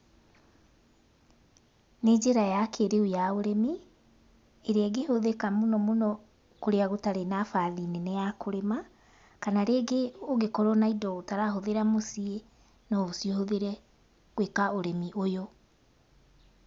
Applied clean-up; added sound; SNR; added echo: none; none; none; none.